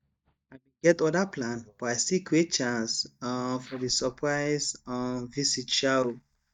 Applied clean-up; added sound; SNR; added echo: neural mask model DeepFilterNet 3.